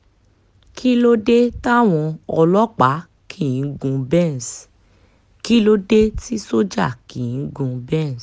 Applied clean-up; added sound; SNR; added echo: none; none; none; none.